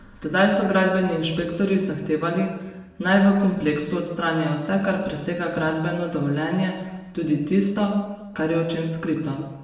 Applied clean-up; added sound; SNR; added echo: none; none; none; reverberation time 1.0 s.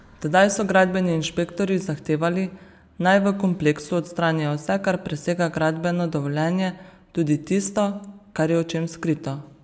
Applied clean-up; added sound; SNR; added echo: none; none; none; none.